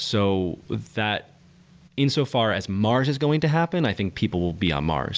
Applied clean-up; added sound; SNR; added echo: none; none; none; none.